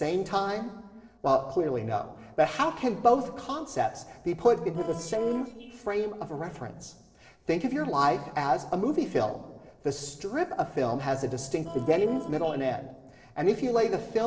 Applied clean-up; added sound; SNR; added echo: neural separator model SepFormer DNS4.